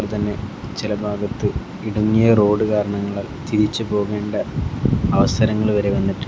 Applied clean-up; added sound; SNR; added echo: none; none; none; none.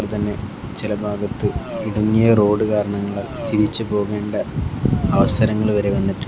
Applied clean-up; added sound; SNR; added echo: none; Race car, auto racing; 17 dB; none.